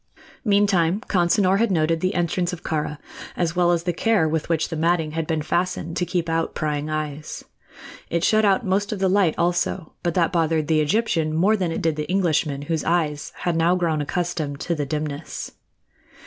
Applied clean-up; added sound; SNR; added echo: none; none; none; none.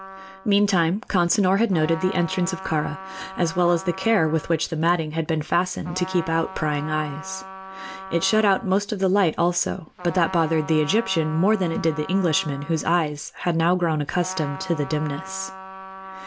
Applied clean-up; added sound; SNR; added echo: none; Trumpet; 15 dB; none.